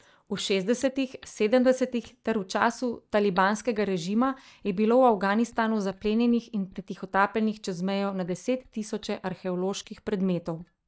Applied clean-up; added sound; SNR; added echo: neural mask model DeepFilterNet 3.